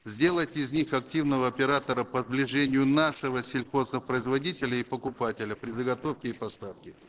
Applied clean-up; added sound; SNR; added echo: neural separator model SepFormer DNS4.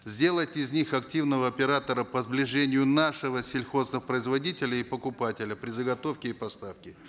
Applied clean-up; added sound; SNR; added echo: none; none; none; none.